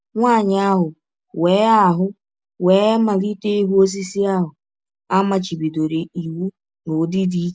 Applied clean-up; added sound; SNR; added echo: none; none; none; none.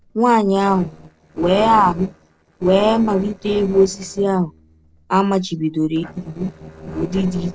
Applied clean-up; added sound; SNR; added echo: neural separator model SepFormer DNS4.